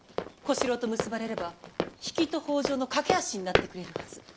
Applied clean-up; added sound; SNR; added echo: none; Run; 2 dB; none.